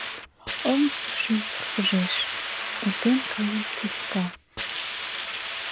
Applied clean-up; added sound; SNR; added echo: none; Hiss; 3 dB; none.